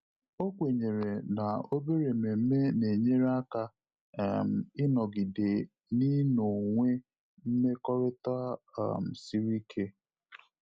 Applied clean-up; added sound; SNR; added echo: none; none; none; none.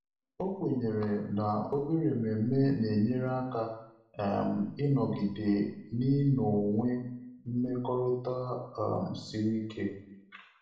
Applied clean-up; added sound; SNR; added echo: none; none; none; reverberation time 0.6 s.